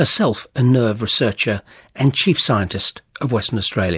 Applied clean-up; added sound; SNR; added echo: none; none; none; none.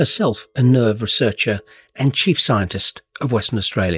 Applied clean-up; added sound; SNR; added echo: neural mask model DeepFilterNet 3.